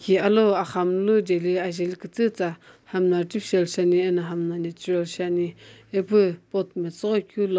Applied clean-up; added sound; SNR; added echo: none; none; none; none.